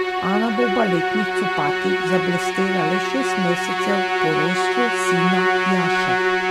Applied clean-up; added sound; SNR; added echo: none; Musical instrument; -4 dB; none.